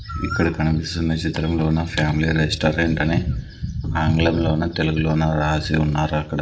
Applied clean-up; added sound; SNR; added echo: none; none; none; reverberation time 0.8 s.